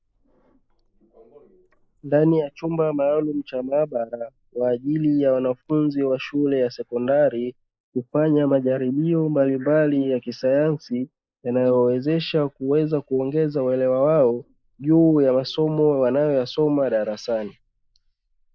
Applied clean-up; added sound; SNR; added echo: neural mask model Resemble Enhance denoiser.